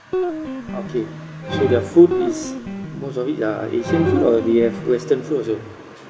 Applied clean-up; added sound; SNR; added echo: none; Guitar + Musical instrument; 6 dB; none.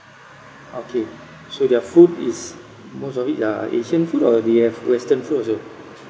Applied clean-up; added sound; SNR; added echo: none; none; none; none.